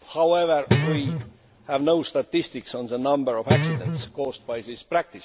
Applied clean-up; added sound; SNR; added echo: none; Guitar; 1 dB; none.